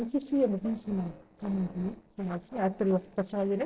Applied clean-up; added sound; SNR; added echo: neural separator model SepFormer DNS4.